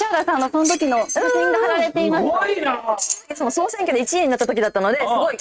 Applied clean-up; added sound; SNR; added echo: neural mask model RNNoise.